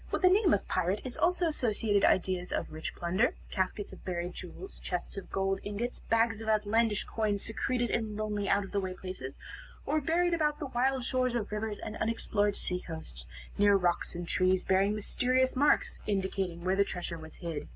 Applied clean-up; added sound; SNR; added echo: none; none; none; none.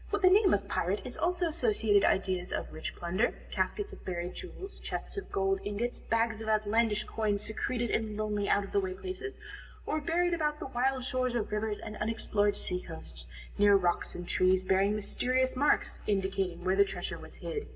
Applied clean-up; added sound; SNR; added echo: none; none; none; reverberation time 0.5 s.